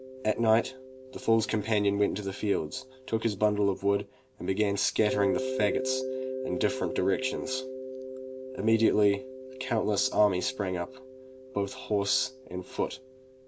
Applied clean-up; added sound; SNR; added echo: none; Mallet percussion; 9 dB; none.